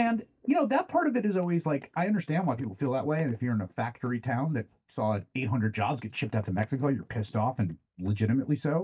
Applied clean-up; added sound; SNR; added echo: neural mask model DeepFilterNet 3.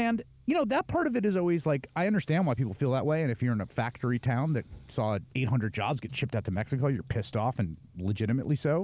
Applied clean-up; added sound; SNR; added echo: none; none; none; none.